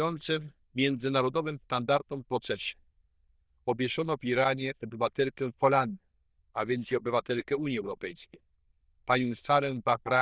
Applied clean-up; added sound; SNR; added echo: neural diffusion model UNIVERSE++.